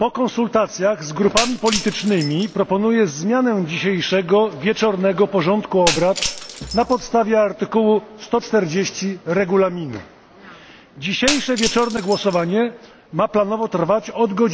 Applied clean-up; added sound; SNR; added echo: none; Shatter; 10 dB; none.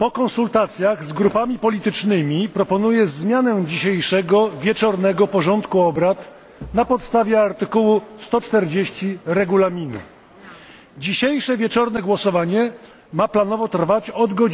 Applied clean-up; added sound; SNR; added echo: none; none; none; none.